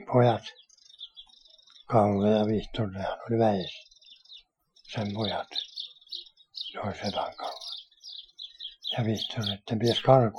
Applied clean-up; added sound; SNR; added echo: classical method Wiener filter.